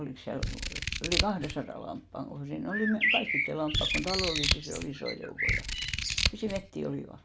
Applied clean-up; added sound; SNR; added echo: none; Bird + Scissors; -4 dB; none.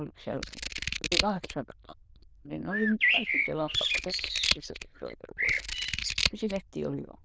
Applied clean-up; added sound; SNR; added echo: neural diffusion model UNIVERSE++.